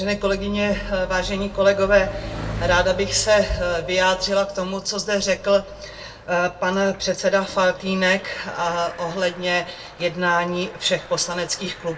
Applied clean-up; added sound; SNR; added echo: none; Bicycle; 16 dB; reverberation time 0.2 s.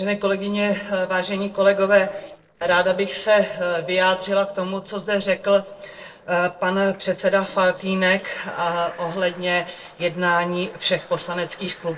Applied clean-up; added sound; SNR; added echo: neural separator model SepFormer DNS4.